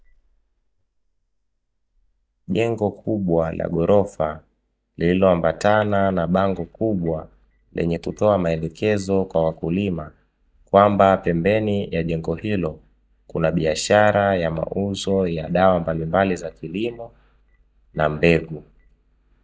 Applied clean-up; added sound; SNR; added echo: neural mask model DeepFilterNet 3.